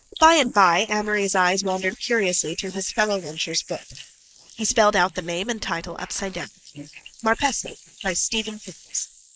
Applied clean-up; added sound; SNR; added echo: neural mask model Resemble Enhance denoiser.